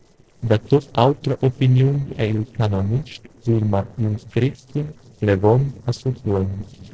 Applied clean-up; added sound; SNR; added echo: neural separator model SepFormer DNS4.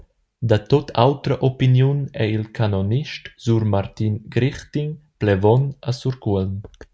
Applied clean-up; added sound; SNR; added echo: none; none; none; none.